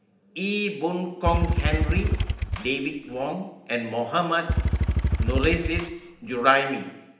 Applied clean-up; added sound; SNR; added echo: none; Motorcycle / Engine; -2 dB; reverberation time 0.8 s.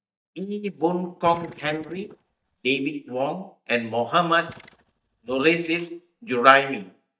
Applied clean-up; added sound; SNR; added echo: neural mask model DeepFilterNet 3.